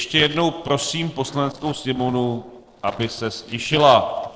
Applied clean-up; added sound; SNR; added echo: neural separator model SepFormer DNS4.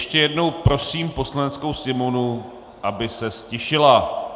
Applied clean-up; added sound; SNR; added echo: none; none; none; none.